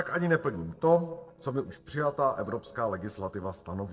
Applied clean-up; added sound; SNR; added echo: neural separator model SepFormer DNS4.